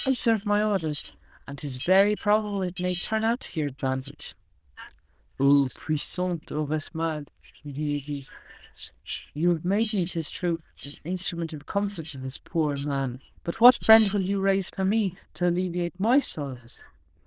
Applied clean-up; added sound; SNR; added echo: neural diffusion model UNIVERSE++.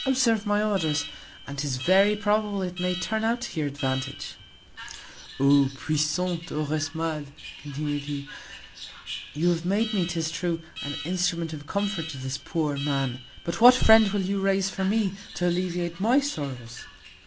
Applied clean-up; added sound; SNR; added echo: none; Alarm; 14 dB; none.